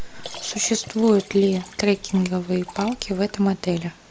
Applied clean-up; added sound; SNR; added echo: none; Liquid; 19 dB; none.